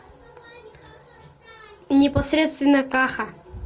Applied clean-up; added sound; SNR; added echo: none; none; none; none.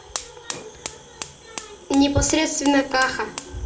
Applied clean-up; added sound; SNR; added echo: none; Fire; 13 dB; reverberation time 0.7 s.